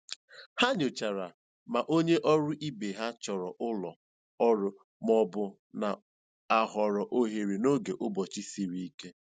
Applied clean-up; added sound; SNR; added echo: none; none; none; none.